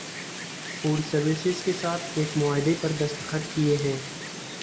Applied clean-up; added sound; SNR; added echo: none; Wind; 9 dB; reverberation time 0.8 s.